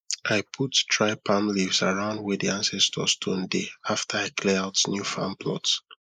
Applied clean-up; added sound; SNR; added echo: neural mask model Resemble Enhance denoiser.